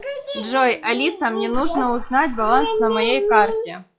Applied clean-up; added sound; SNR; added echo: classical method log-MMSE.